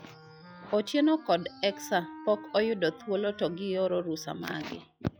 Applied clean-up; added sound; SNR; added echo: classical method log-MMSE.